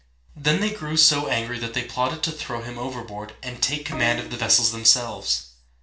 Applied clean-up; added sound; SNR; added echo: none; Bowed string instrument; 14 dB; reverberation time 0.4 s.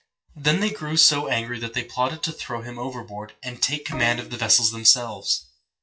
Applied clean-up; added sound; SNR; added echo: classical method WPE with log-MMSE.